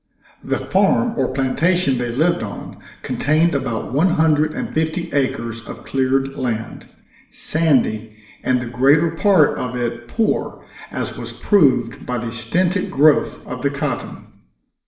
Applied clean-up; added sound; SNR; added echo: none; none; none; reverberation time 0.7 s.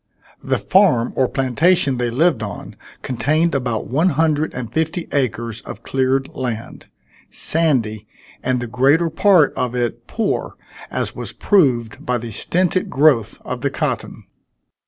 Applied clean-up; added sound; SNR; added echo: none; none; none; none.